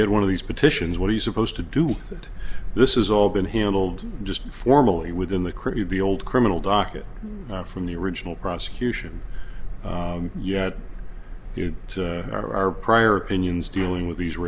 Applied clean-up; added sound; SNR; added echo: none; none; none; none.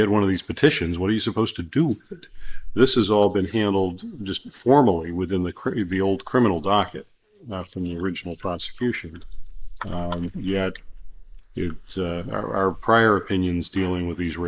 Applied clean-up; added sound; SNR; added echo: neural mask model Resemble Enhance denoiser.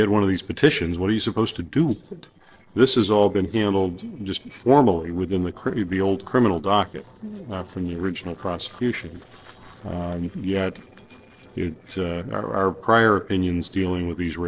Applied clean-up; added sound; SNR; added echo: neural separator model SepFormer DNS4.